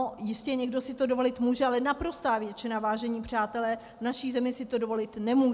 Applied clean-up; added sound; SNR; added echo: none; none; none; none.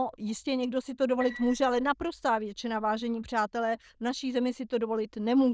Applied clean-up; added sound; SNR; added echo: neural diffusion model UNIVERSE++.